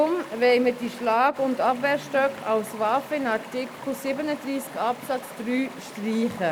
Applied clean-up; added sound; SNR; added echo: none; Stream; 16 dB; none.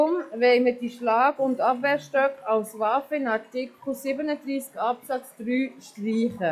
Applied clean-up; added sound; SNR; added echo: classical method log-MMSE.